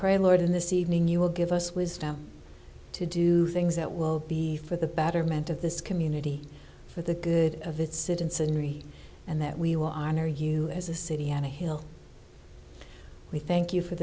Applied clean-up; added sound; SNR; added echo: none; none; none; none.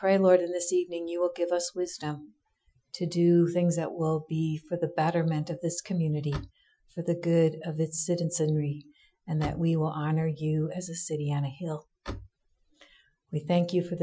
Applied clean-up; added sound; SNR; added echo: classical method Wiener filter.